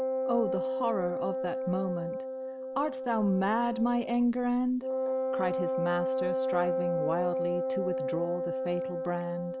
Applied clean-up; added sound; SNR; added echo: none; Wind instrument, woodwind instrument; 0 dB; none.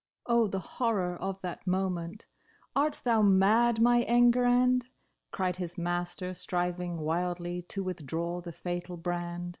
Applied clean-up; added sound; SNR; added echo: none; none; none; none.